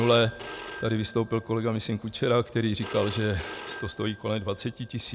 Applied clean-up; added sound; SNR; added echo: none; Telephone; 9 dB; none.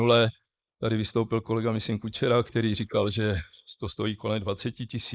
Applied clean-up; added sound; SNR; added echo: neural mask model Resemble Enhance denoiser.